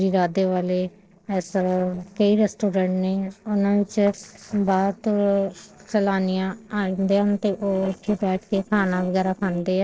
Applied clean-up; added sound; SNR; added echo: neural separator model SepFormer DNS4.